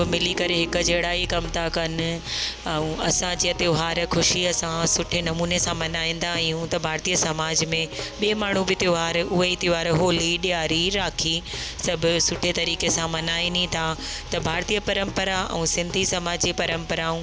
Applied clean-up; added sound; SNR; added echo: none; Vehicle + Plucked string instrument; 12 dB; none.